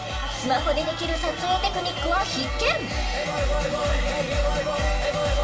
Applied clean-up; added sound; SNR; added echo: none; Bowed string instrument; 19 dB; reverberation time 1.7 s.